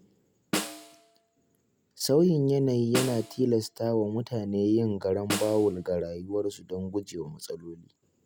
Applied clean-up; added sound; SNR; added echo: none; Snare drum; 10 dB; none.